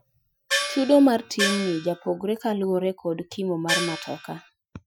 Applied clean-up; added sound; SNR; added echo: classical method Wiener filter.